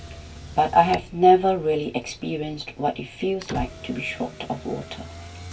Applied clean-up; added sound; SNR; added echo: none; Motor vehicle (road); 15 dB; reverberation time 0.2 s.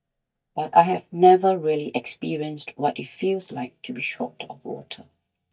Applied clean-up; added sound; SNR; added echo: neural mask model DeepFilterNet 3.